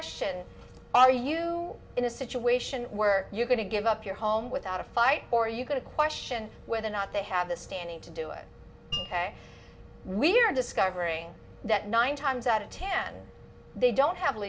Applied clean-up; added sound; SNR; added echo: none; Mallet percussion; 10 dB; reverberation time 0.4 s.